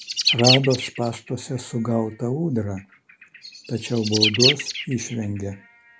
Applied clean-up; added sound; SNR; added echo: none; Bird; 2 dB; none.